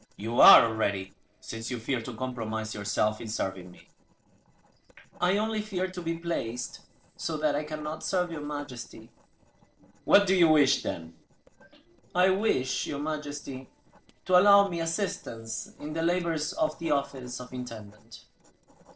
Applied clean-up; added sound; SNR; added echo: neural separator model SepFormer DNS4.